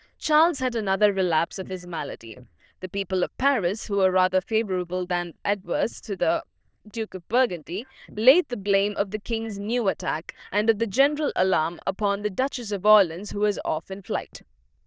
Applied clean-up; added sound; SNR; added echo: neural diffusion model UNIVERSE++.